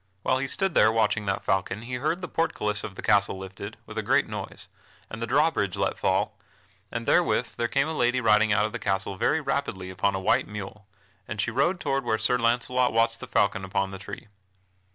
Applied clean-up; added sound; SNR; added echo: none; none; none; none.